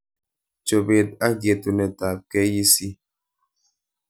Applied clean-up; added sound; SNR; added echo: none; none; none; none.